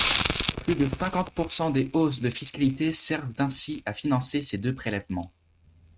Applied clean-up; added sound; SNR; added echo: neural mask model RNNoise.